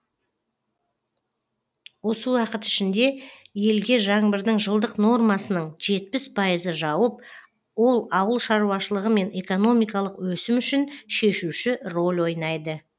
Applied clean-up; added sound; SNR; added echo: none; none; none; none.